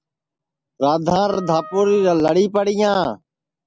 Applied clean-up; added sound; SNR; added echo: none; Wind instrument, woodwind instrument; 20 dB; none.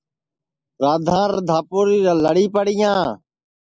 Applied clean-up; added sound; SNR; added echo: neural mask model Resemble Enhance denoiser.